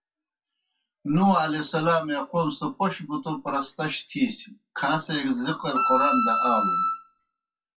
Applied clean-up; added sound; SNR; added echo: classical method WPE with log-MMSE.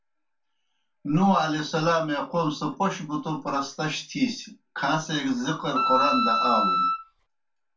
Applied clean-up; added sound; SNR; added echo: none; Wind instrument, woodwind instrument; -3 dB; reverberation time 0.2 s.